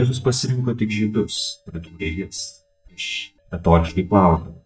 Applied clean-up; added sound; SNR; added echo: neural mask model DeepFilterNet 3.